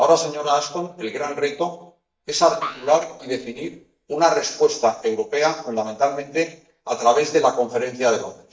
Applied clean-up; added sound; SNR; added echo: neural mask model DeepFilterNet 3.